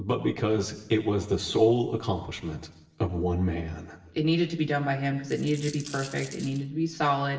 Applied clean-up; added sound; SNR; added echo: none; Coin (dropping); 17 dB; reverberation time 1.0 s.